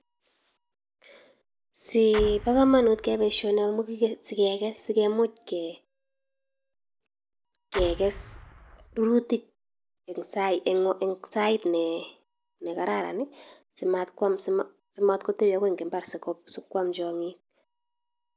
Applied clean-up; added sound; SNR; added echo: none; Explosion; 11 dB; none.